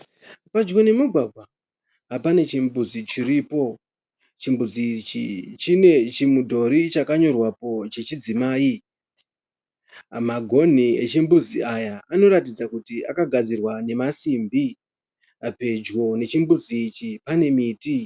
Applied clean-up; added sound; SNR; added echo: none; none; none; none.